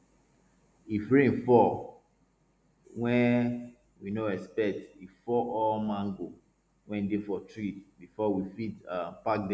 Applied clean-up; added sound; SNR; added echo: none; none; none; none.